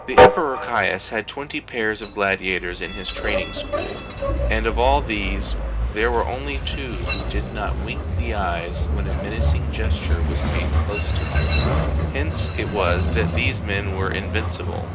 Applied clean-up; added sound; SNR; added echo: none; Train; -4 dB; reverberation time 0.3 s.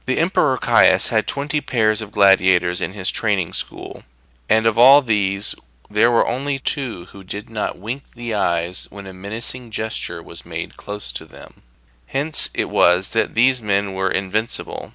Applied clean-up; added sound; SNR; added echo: none; none; none; none.